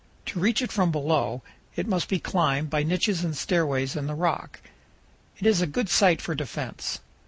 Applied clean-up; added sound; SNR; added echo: none; none; none; none.